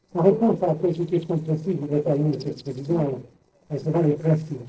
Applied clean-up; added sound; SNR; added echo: neural separator model SepFormer DNS4.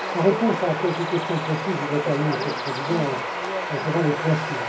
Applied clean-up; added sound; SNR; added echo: none; Bird vocalization, bird call, bird song; 3 dB; reverberation time 0.4 s.